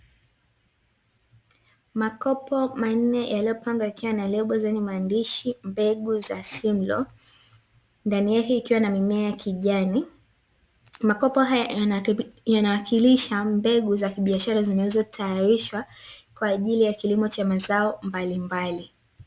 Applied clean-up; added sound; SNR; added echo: none; none; none; none.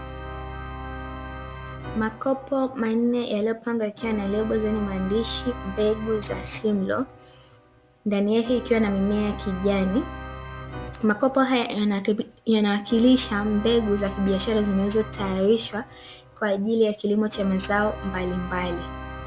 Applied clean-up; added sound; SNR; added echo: none; Organ; 12 dB; none.